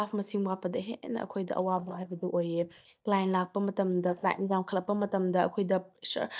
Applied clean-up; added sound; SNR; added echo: neural mask model DeepFilterNet 3.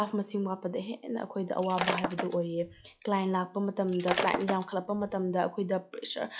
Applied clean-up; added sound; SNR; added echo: classical method log-MMSE.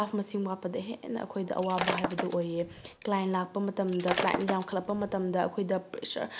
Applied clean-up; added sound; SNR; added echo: none; Shatter; 4 dB; none.